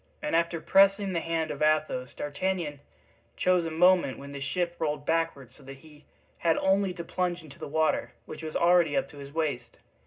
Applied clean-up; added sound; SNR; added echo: none; none; none; reverberation time 0.2 s.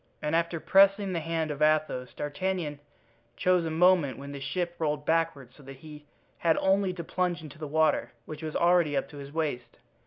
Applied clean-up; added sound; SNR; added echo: none; none; none; none.